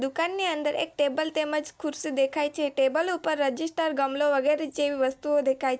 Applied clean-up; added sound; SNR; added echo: none; none; none; none.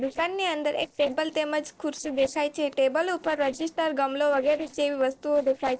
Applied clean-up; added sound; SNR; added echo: neural separator model SepFormer DNS4.